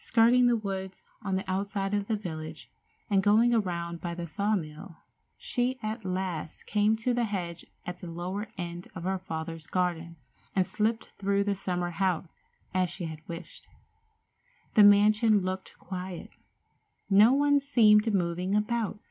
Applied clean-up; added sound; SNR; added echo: none; none; none; none.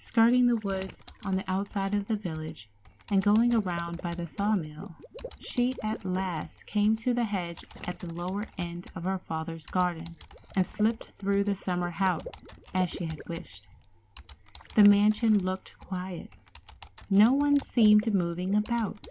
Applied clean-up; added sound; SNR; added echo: none; Computer keyboard + Water / Liquid; 19 dB; none.